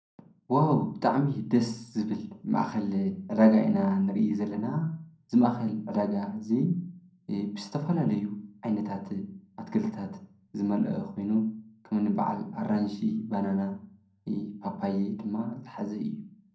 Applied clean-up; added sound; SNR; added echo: none; none; none; reverberation time 0.5 s.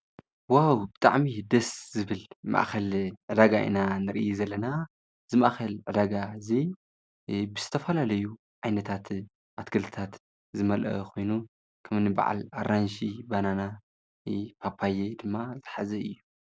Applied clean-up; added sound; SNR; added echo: none; none; none; none.